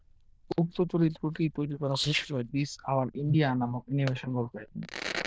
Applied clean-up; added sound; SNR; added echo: neural diffusion model UNIVERSE++.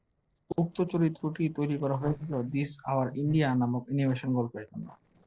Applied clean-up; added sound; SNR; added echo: neural separator model SepFormer DNS4.